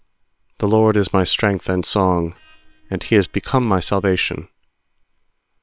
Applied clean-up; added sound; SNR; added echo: neural separator model SepFormer WHAM!.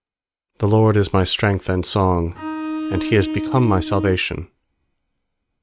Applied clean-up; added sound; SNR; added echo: neural mask model RNNoise.